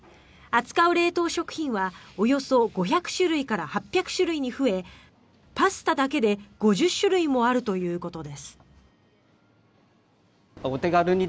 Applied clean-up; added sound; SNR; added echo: none; none; none; none.